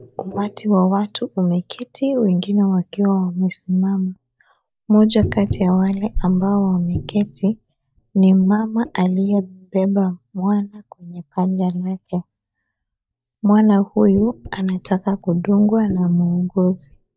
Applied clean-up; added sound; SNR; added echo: neural mask model DeepFilterNet 3.